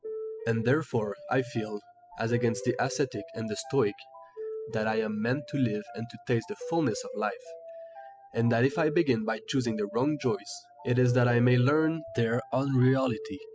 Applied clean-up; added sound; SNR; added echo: classical method spectral subtraction.